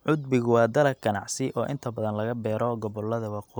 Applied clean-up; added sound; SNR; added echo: none; none; none; none.